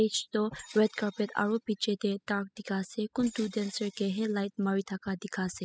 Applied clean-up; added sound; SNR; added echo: classical method spectral subtraction.